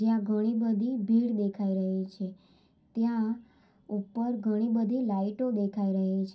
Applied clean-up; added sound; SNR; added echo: none; none; none; reverberation time 0.3 s.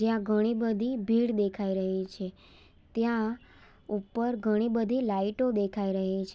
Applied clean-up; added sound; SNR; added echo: none; none; none; none.